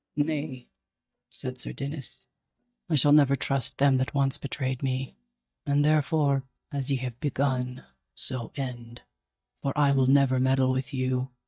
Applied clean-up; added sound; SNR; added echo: neural mask model DeepFilterNet 3.